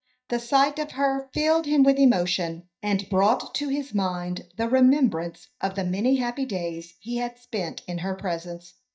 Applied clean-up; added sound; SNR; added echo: neural mask model DeepFilterNet 3.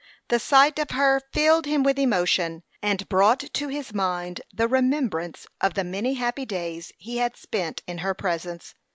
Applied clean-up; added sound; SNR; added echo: none; none; none; none.